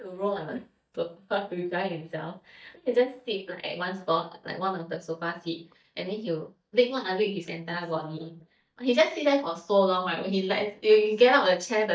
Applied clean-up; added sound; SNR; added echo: neural mask model DeepFilterNet 3.